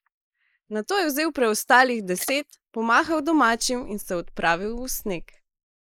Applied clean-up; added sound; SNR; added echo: neural mask model Resemble Enhance denoiser.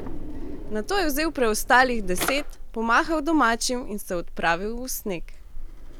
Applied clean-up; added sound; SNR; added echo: none; Drawer open or close; 6 dB; none.